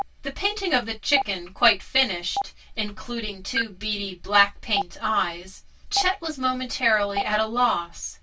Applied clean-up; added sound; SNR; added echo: none; Stream; 10 dB; reverberation time 0.1 s.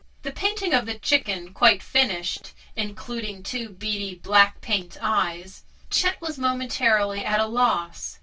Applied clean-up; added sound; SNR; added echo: neural separator model SepFormer DNS4.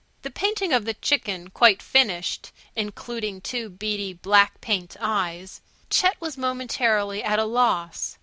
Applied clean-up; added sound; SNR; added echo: none; none; none; none.